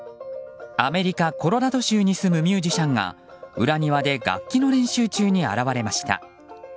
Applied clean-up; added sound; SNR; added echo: none; none; none; none.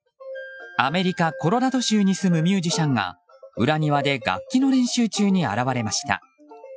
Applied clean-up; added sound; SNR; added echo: classical method Wiener filter.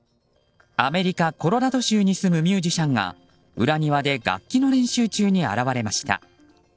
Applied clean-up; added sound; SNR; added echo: neural separator model SepFormer DNS4.